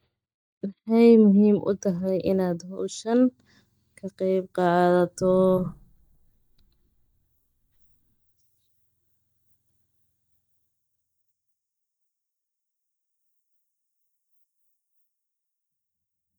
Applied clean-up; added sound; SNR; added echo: neural mask model DeepFilterNet 3.